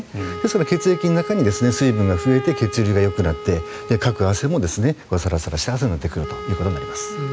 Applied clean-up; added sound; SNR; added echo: none; Wind instrument, woodwind instrument; 12 dB; none.